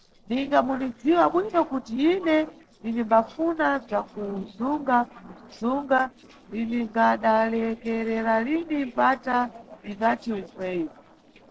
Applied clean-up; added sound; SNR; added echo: neural separator model SepFormer DNS4.